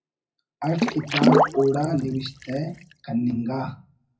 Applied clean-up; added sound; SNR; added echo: none; Water / Splash, splatter; -2 dB; reverberation time 0.4 s.